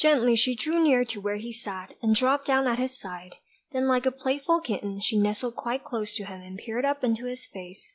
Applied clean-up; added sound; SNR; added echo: none; none; none; none.